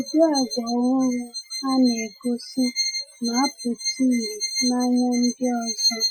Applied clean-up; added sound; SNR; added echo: classical method Wiener filter.